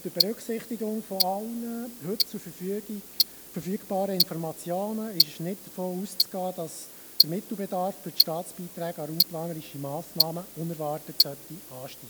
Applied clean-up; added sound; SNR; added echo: none; Tick-tock; -2 dB; none.